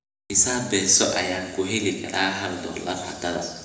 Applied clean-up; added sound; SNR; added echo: none; none; none; reverberation time 0.9 s.